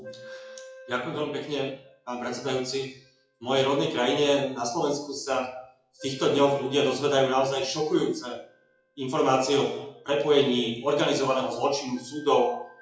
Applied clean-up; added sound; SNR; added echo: classical method WPE with log-MMSE.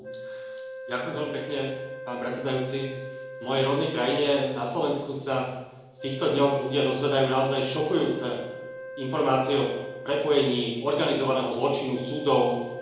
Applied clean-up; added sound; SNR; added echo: none; Wind instrument, woodwind instrument; 13 dB; reverberation time 1.0 s.